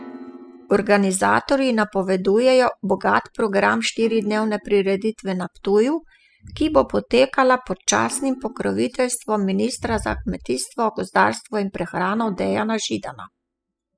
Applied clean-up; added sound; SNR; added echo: classical method spectral subtraction.